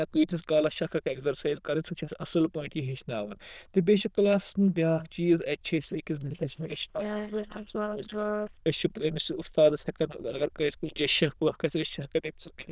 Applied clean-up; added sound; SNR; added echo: neural diffusion model UNIVERSE++.